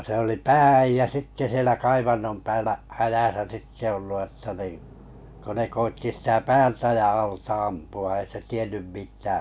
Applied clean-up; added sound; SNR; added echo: none; none; none; none.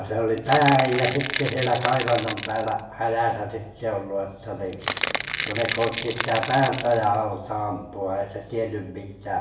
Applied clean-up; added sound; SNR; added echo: none; Crackle / Crushing; 4 dB; reverberation time 0.7 s.